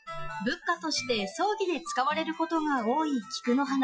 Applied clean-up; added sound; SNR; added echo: classical method Wiener filter.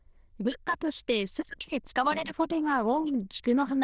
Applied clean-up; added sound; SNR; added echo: neural diffusion model UNIVERSE++.